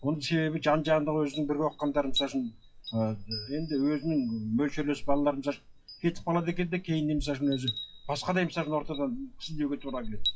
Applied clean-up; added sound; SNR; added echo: classical method WPE with log-MMSE.